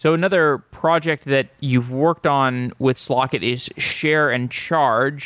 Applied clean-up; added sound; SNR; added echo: none; none; none; none.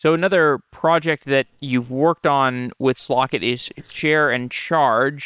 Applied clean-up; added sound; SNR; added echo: neural separator model SepFormer WHAM!.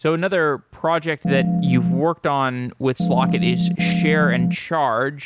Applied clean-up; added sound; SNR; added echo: none; Organ; -2 dB; none.